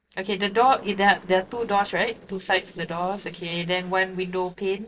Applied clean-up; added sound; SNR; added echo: neural separator model SepFormer DNS4.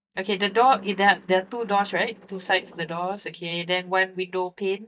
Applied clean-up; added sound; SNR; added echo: neural mask model DeepFilterNet 3.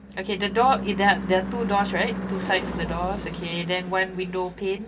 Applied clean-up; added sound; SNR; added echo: none; Car passing by / Engine / Truck; 6 dB; reverberation time 0.2 s.